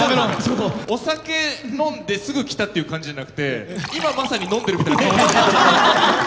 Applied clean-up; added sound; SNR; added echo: none; Liquid; 10 dB; none.